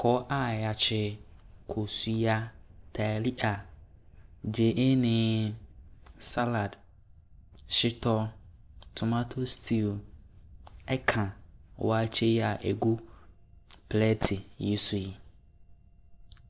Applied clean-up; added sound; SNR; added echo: none; none; none; none.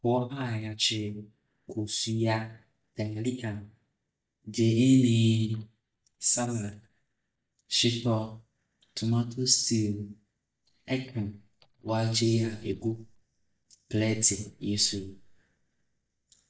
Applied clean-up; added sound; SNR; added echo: neural mask model DeepFilterNet 3.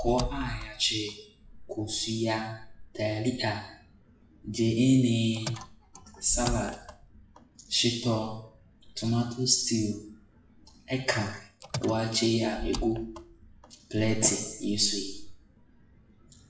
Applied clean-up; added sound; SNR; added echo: classical method WPE with log-MMSE.